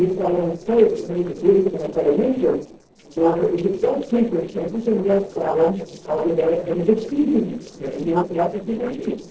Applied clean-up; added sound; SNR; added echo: neural separator model SepFormer DNS4.